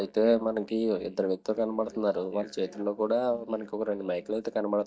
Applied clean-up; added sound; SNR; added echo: neural mask model DeepFilterNet 3.